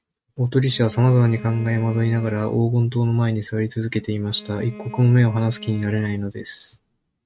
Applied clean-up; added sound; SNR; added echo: neural mask model RNNoise.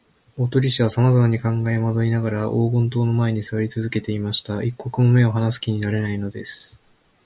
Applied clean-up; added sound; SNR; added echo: none; none; none; none.